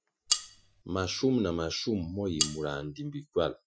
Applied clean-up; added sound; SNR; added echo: classical method Wiener filter.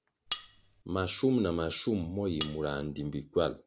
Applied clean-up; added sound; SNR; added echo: none; Cutlery, silverware; 0 dB; none.